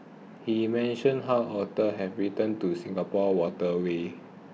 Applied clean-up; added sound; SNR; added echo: none; none; none; none.